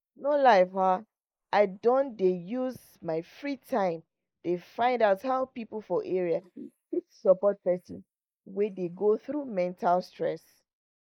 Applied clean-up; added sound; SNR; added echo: neural mask model Resemble Enhance denoiser.